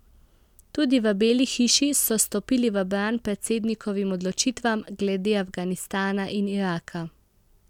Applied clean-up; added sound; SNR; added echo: none; none; none; none.